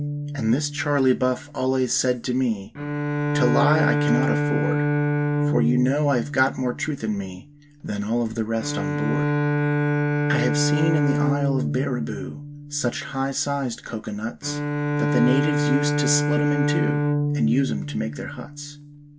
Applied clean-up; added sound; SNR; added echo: none; Bowed string instrument; -1 dB; reverberation time 0.1 s.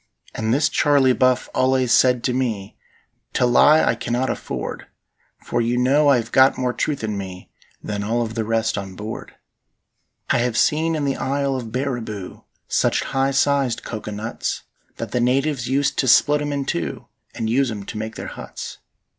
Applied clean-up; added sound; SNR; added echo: none; none; none; none.